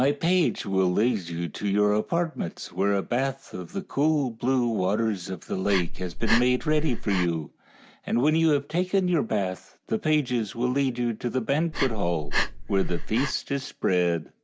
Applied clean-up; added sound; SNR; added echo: none; Breathing; -1 dB; none.